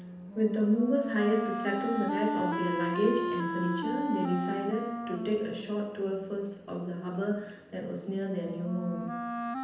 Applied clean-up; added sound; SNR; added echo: none; Wind instrument, woodwind instrument; 4 dB; reverberation time 0.9 s.